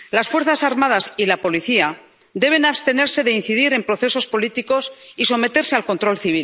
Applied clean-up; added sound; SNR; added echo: none; none; none; none.